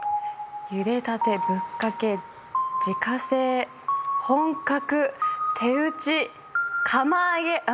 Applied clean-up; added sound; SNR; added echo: none; none; none; none.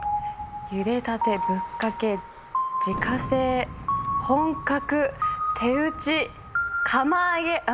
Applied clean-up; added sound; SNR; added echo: none; Thunder; 16 dB; none.